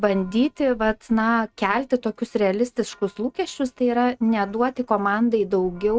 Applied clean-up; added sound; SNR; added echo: neural mask model RNNoise.